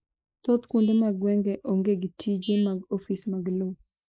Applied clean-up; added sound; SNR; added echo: neural mask model Resemble Enhance denoiser.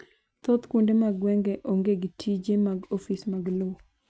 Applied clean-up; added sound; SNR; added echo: none; none; none; none.